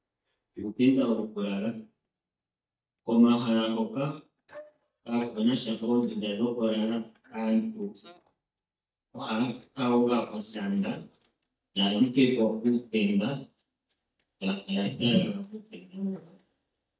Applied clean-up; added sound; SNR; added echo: neural mask model DeepFilterNet 3.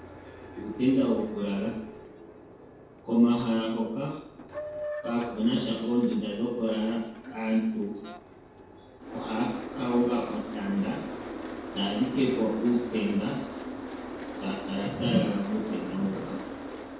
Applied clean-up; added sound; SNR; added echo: none; Boat, Water vehicle; 10 dB; reverberation time 0.6 s.